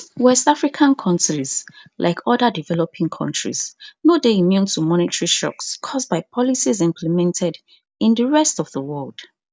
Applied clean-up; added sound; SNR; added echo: none; none; none; none.